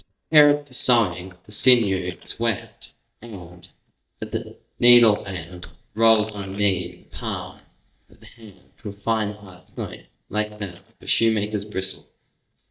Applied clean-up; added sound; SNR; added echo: neural mask model DeepFilterNet 3.